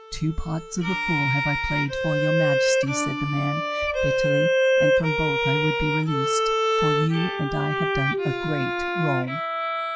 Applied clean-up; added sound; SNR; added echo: classical method log-MMSE.